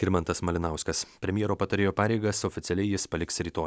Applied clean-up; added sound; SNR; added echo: none; none; none; none.